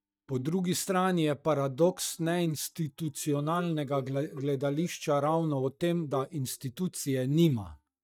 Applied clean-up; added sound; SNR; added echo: neural mask model DeepFilterNet 3.